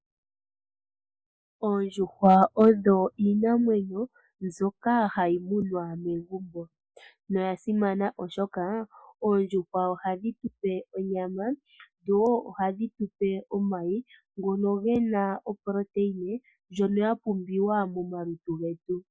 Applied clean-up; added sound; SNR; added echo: neural mask model Resemble Enhance denoiser.